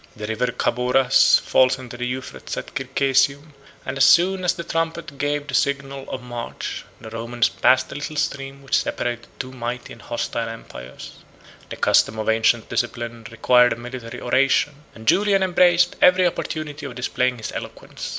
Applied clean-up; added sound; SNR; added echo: none; none; none; none.